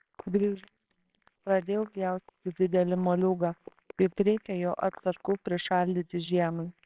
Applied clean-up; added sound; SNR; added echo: neural separator model SepFormer WHAMR!.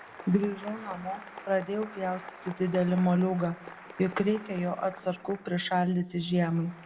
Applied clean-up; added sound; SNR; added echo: none; Applause; 17 dB; reverberation time 2.0 s.